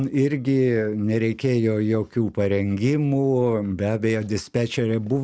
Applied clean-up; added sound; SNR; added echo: none; none; none; none.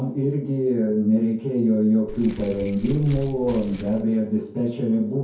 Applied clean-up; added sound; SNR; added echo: none; Keys jangling; 11 dB; reverberation time 0.6 s.